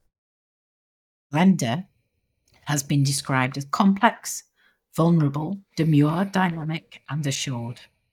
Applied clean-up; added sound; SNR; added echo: neural mask model DeepFilterNet 3.